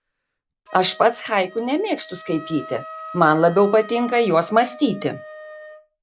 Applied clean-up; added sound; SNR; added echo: none; Wind instrument, woodwind instrument; 18 dB; none.